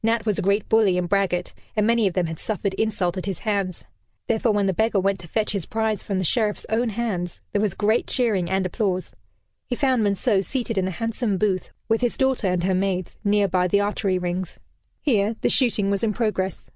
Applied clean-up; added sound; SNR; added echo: none; none; none; none.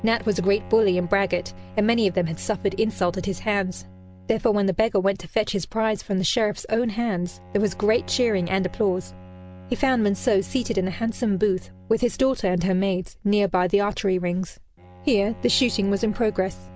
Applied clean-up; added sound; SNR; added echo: none; Bowed string instrument; 19 dB; none.